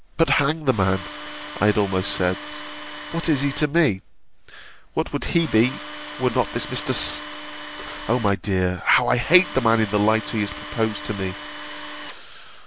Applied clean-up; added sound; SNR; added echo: none; Tools; 12 dB; none.